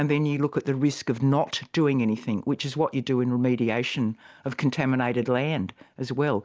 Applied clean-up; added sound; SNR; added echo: none; none; none; none.